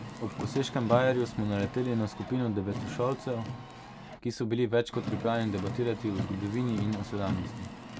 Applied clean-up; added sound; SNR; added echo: none; Car; 8 dB; none.